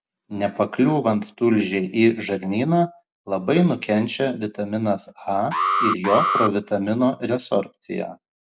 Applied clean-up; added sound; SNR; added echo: none; Alarm; 1 dB; none.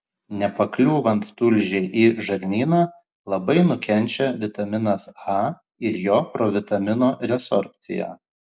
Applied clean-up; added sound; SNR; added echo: none; none; none; none.